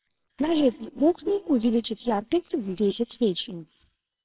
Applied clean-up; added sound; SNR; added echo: neural separator model SepFormer WHAMR!.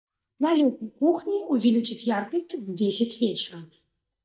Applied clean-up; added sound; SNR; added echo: neural mask model DeepFilterNet 3.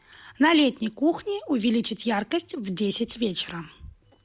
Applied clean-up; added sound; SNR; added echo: none; none; none; none.